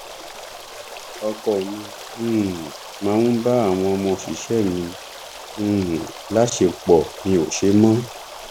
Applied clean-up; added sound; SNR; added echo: none; Stream; 15 dB; none.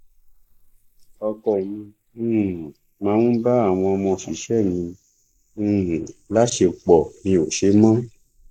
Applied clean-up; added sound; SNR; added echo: neural mask model Resemble Enhance denoiser.